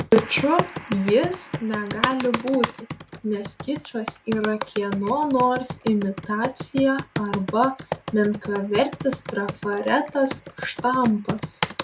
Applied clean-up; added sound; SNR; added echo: none; Computer keyboard; 7 dB; none.